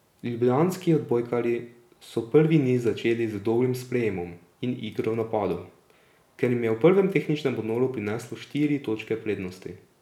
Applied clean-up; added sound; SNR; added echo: none; none; none; none.